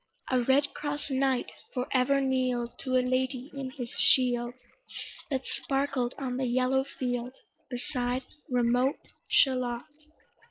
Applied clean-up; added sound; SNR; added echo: neural separator model SepFormer DNS4.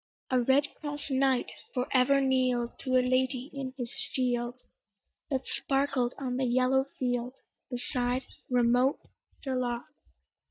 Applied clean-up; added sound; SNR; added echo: neural mask model DeepFilterNet 3.